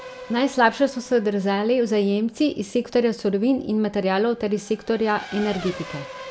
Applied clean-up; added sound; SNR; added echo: none; Race car, auto racing / Accelerating, revving, vroom; 19 dB; none.